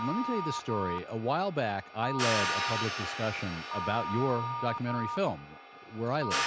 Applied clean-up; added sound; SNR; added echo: none; Telephone + Hi-hat; 2 dB; none.